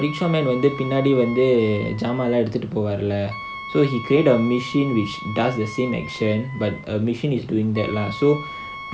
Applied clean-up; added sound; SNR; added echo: none; Wind instrument, woodwind instrument; 14 dB; none.